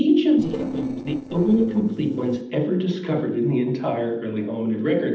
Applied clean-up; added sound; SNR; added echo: neural separator model SepFormer DNS4.